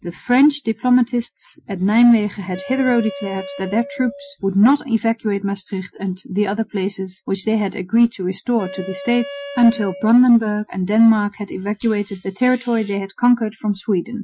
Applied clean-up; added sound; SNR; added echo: classical method Wiener filter.